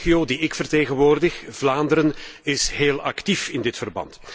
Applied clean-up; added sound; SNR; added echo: none; none; none; none.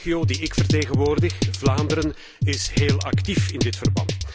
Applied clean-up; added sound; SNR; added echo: none; Drum kit; -5 dB; none.